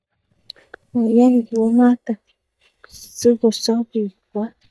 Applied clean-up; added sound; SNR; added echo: neural mask model DeepFilterNet 3.